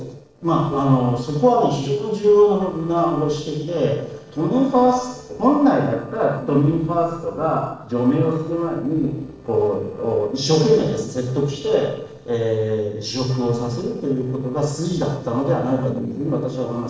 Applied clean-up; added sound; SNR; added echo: neural separator model SepFormer DNS4.